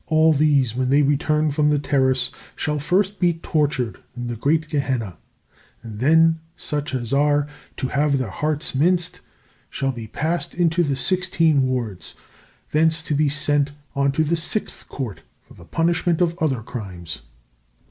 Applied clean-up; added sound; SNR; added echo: none; none; none; none.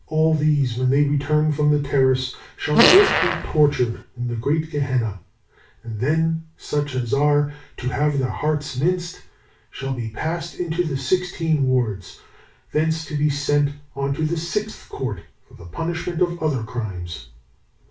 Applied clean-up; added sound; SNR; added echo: none; Fart; -2 dB; reverberation time 0.3 s.